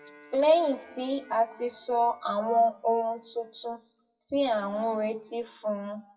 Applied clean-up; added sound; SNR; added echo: classical method WPE with log-MMSE.